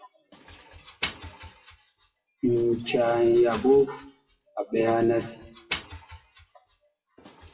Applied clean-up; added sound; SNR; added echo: classical method WPE with log-MMSE.